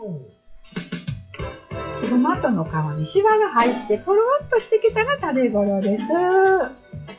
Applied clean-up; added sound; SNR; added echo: classical method WPE with log-MMSE.